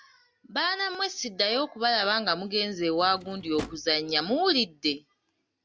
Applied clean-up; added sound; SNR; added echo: none; Drawer open or close; 15 dB; none.